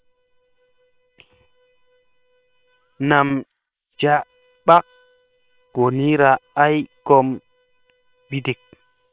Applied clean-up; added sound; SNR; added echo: neural separator model SepFormer WHAM!.